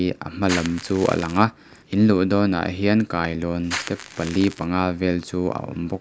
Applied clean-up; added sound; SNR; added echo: none; Crackle; 11 dB; none.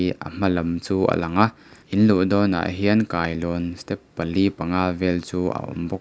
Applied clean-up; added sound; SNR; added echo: none; none; none; none.